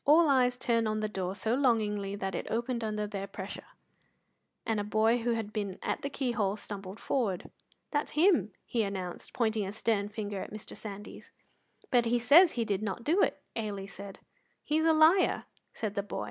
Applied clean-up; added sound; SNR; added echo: none; none; none; none.